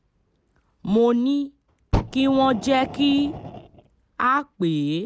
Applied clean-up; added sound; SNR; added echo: none; Fire; 9 dB; none.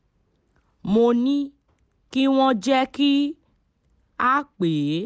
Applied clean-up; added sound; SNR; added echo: none; none; none; none.